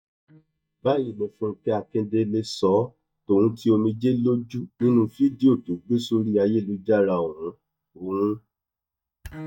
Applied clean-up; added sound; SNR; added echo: neural mask model DeepFilterNet 3.